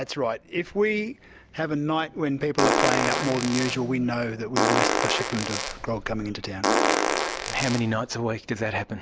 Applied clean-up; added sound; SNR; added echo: none; Fart; -2 dB; none.